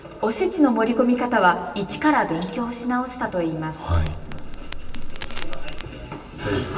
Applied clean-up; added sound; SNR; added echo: none; Crackle; 2 dB; reverberation time 2.2 s.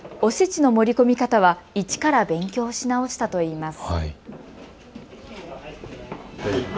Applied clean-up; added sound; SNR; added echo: none; none; none; none.